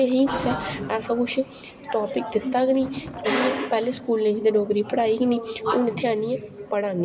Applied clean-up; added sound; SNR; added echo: none; Thunder; 18 dB; reverberation time 1.9 s.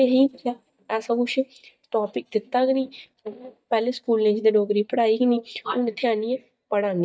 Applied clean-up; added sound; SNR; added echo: neural mask model DeepFilterNet 3.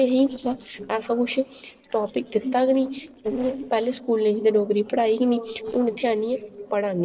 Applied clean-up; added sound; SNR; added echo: neural separator model SepFormer DNS4.